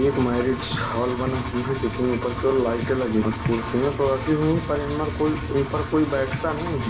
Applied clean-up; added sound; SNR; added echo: none; Engine; 7 dB; reverberation time 0.7 s.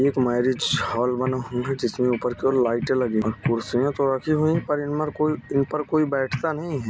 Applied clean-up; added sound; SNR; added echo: none; none; none; none.